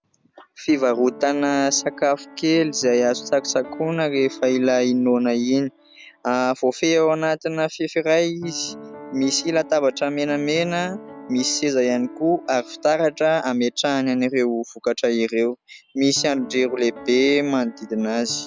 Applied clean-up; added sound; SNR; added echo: none; Piano; 19 dB; none.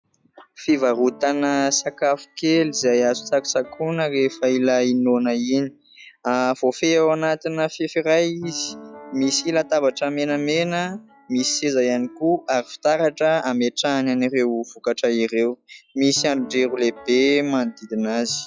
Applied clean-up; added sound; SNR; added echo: classical method log-MMSE.